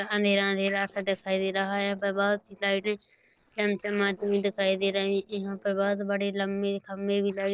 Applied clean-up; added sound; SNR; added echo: neural separator model SepFormer DNS4.